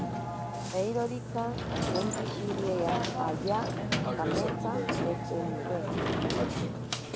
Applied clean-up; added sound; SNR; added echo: none; Burping, eructation + Sliding door / Slam; -3 dB; none.